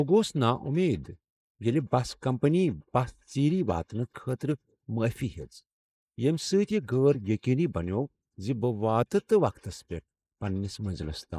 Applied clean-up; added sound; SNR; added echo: neural mask model Resemble Enhance denoiser.